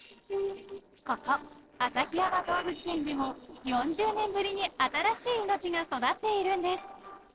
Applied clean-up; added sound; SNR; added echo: neural separator model SepFormer DNS4.